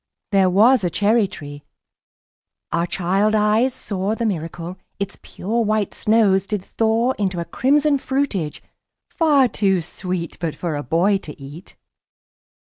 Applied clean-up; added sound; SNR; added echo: none; none; none; none.